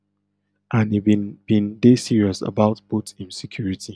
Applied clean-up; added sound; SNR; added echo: none; none; none; none.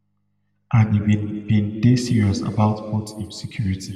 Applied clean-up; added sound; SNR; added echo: none; none; none; reverberation time 1.7 s.